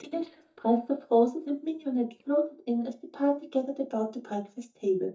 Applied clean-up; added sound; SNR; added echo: neural mask model DeepFilterNet 3.